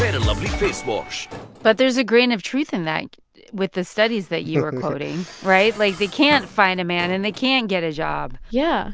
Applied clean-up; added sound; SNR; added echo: none; Dishes, pots, and pans; 20 dB; none.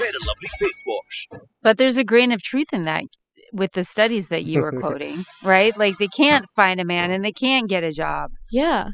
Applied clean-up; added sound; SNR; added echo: classical method spectral subtraction.